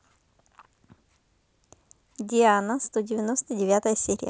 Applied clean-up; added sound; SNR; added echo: none; none; none; none.